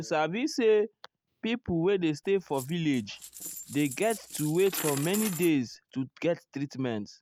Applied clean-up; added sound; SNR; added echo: none; Coin (dropping); 11 dB; none.